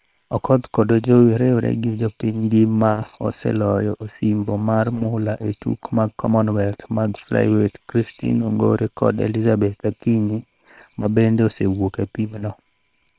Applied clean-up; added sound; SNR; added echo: neural separator model SepFormer WHAM!.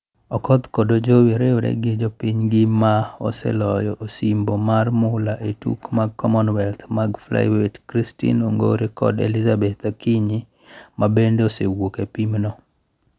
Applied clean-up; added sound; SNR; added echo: none; none; none; none.